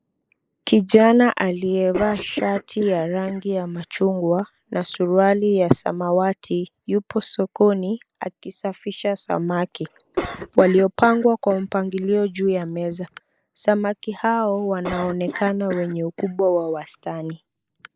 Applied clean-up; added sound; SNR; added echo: neural mask model Resemble Enhance denoiser.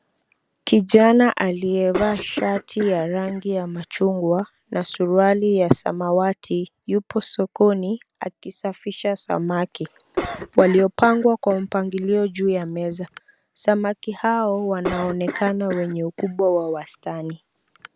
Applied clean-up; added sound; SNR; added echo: none; Cough; 13 dB; none.